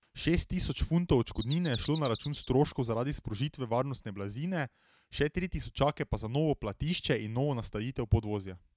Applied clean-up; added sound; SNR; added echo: none; Bird vocalization, bird call, bird song; 8 dB; none.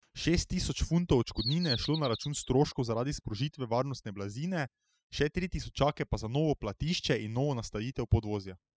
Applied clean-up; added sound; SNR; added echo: classical method spectral subtraction.